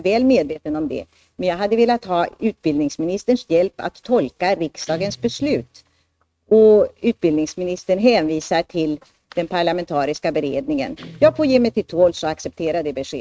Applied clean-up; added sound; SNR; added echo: neural mask model RNNoise.